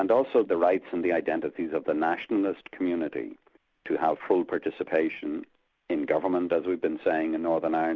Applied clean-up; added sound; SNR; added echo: none; none; none; none.